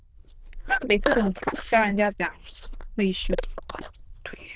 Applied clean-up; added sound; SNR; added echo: neural diffusion model UNIVERSE++.